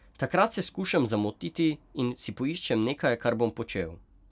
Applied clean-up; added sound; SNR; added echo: none; none; none; none.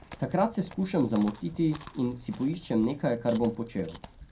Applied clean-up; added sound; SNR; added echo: none; Chewing, mastication; 19 dB; reverberation time 0.2 s.